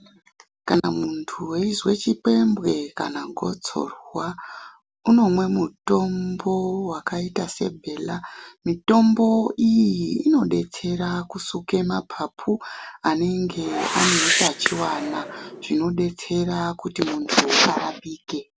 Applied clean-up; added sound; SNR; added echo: none; Whoosh, swoosh, swish; 3 dB; none.